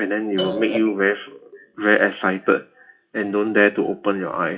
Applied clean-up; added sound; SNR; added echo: classical method WPE with log-MMSE.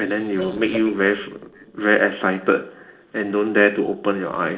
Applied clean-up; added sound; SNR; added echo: neural separator model SepFormer DNS4.